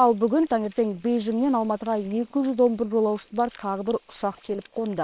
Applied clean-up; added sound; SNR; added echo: neural separator model SepFormer WHAM!.